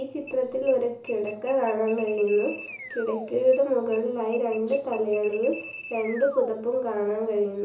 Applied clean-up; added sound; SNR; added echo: none; Alarm; 16 dB; reverberation time 0.8 s.